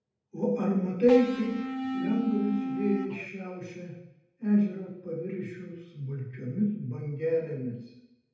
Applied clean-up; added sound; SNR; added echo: none; Electric guitar / Bass guitar; 3 dB; reverberation time 0.8 s.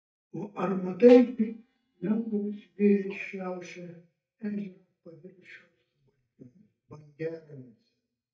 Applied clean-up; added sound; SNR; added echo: neural mask model DeepFilterNet 3.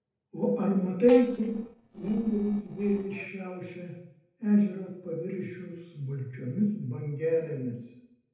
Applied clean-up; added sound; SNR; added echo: neural separator model SepFormer DNS4.